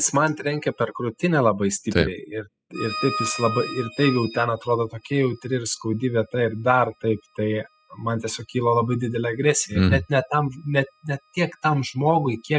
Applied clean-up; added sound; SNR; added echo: classical method spectral subtraction.